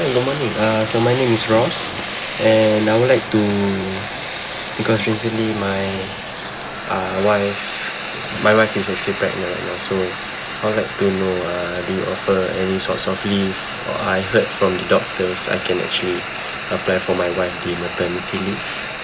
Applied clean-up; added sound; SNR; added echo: none; Frying (food); 6 dB; none.